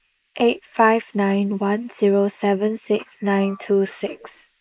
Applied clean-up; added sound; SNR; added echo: neural mask model Resemble Enhance denoiser.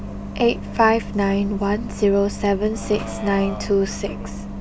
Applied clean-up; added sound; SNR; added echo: none; Bus; 8 dB; none.